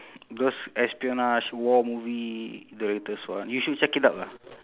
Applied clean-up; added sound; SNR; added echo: none; none; none; none.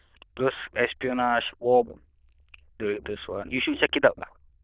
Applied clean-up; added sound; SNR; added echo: neural diffusion model UNIVERSE++.